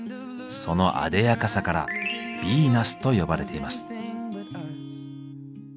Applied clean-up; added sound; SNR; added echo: none; Brass instrument; 17 dB; none.